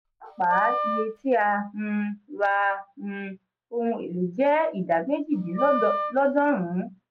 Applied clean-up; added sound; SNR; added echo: none; Wind instrument, woodwind instrument; 5 dB; none.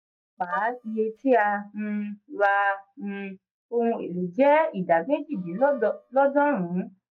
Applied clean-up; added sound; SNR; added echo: neural mask model DeepFilterNet 3.